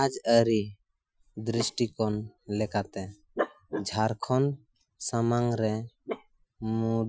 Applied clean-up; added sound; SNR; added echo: classical method Wiener filter.